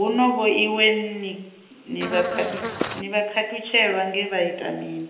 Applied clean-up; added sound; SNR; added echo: none; Buzz; 6 dB; reverberation time 0.8 s.